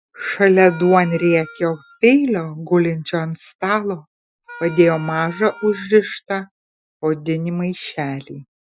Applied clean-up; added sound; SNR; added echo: classical method Wiener filter.